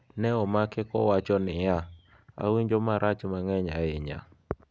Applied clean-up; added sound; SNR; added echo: none; none; none; none.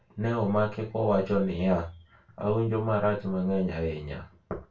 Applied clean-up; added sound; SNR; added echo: none; none; none; reverberation time 0.2 s.